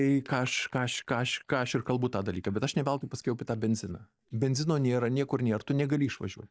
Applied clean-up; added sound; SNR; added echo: neural mask model DeepFilterNet 3.